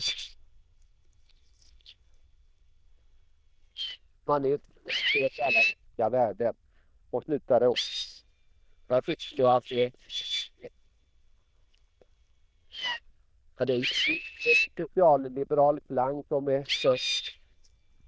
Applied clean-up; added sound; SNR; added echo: neural diffusion model UNIVERSE++.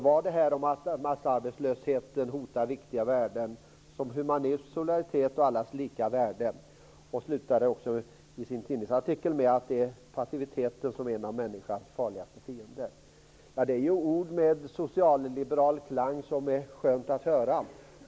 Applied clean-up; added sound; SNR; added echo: none; none; none; none.